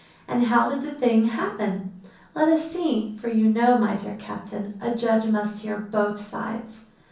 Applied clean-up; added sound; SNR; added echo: none; none; none; reverberation time 0.6 s.